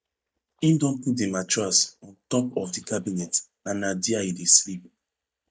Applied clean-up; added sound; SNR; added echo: neural mask model DeepFilterNet 3.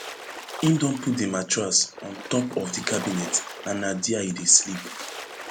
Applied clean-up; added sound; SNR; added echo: none; Splash, splatter; 13 dB; none.